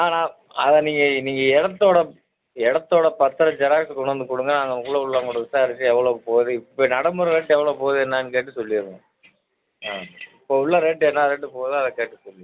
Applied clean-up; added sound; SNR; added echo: none; none; none; none.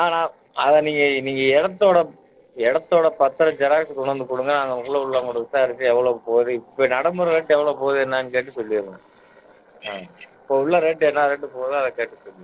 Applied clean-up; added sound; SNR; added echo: neural separator model SepFormer DNS4.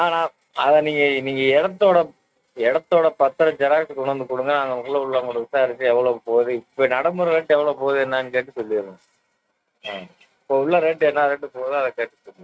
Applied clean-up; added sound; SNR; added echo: neural mask model RNNoise.